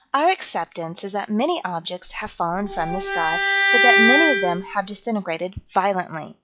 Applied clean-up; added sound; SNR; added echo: classical method log-MMSE.